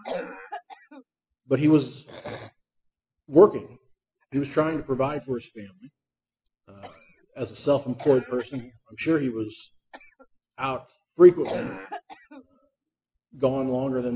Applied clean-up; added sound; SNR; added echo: classical method spectral subtraction.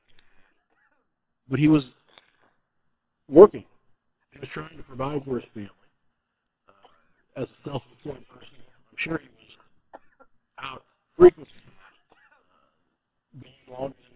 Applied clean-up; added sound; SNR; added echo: neural separator model SepFormer WHAM!.